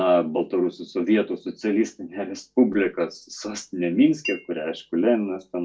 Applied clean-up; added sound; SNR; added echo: none; Chink, clink; 14 dB; reverberation time 0.2 s.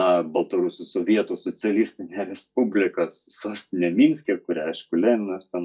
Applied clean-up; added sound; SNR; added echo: neural mask model DeepFilterNet 3.